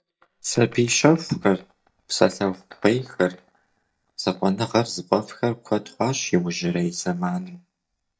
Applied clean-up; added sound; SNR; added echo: neural mask model DeepFilterNet 3.